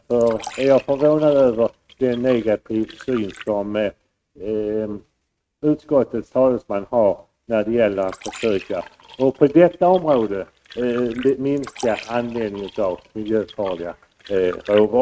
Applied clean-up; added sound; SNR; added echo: neural mask model RNNoise.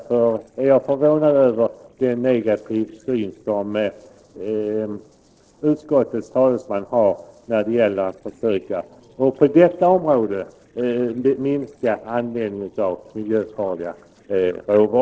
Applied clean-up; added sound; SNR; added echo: neural separator model SepFormer DNS4.